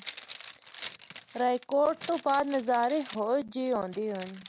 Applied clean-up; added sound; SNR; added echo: none; Zipper (clothing); 17 dB; none.